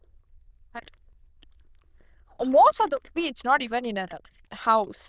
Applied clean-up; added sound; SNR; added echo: neural diffusion model UNIVERSE++.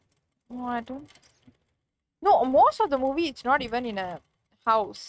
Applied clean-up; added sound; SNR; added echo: neural mask model RNNoise.